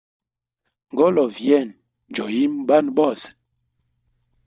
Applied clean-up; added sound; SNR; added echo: neural mask model DeepFilterNet 3.